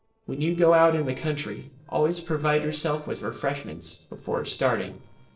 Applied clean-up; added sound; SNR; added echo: neural separator model SepFormer DNS4.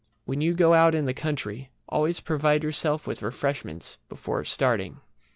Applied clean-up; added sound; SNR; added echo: none; none; none; none.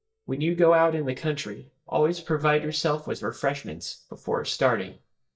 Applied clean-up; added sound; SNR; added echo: neural mask model DeepFilterNet 3.